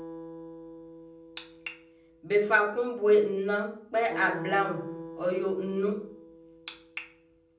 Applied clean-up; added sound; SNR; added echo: none; Acoustic guitar; 14 dB; reverberation time 0.6 s.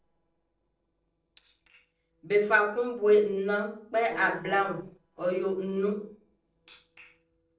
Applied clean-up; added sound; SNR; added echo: neural separator model SepFormer DNS4.